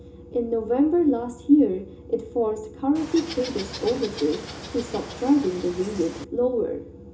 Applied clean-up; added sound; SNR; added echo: none; Water / Bird; 13 dB; reverberation time 0.2 s.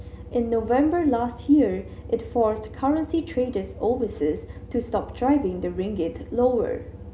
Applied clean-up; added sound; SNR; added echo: none; none; none; none.